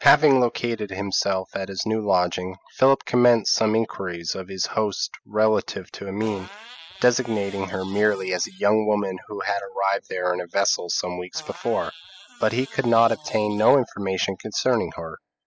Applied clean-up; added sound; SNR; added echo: classical method spectral subtraction.